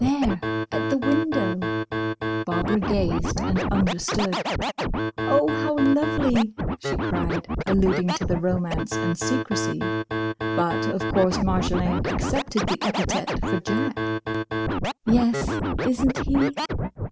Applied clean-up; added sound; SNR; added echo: none; Scratching (performance technique); 1 dB; none.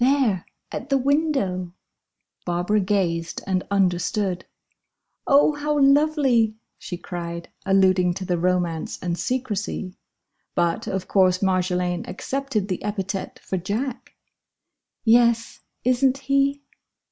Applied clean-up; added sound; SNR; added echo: none; none; none; none.